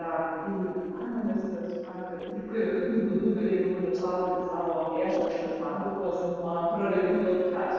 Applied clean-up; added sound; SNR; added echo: neural separator model SepFormer DNS4.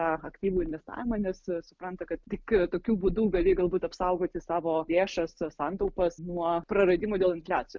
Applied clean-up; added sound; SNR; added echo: none; none; none; none.